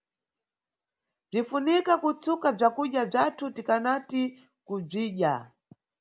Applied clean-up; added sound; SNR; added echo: none; none; none; none.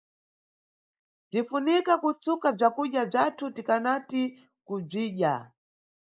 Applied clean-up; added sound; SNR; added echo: neural mask model Resemble Enhance denoiser.